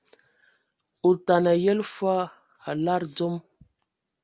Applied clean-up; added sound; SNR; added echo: none; none; none; none.